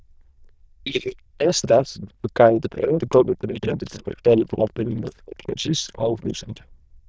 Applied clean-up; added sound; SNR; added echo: neural diffusion model UNIVERSE++.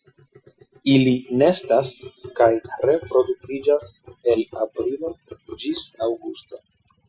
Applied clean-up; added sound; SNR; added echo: classical method Wiener filter.